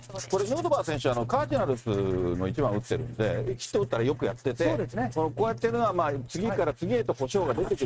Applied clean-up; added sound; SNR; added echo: neural mask model RNNoise.